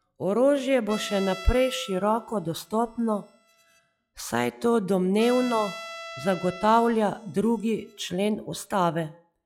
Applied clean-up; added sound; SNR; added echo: classical method log-MMSE.